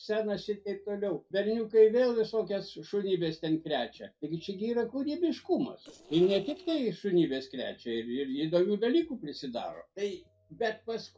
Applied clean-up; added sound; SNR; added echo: neural separator model SepFormer DNS4.